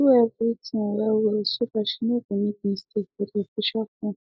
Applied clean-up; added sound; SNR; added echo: neural mask model Resemble Enhance denoiser.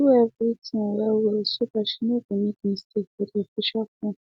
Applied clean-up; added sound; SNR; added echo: none; none; none; none.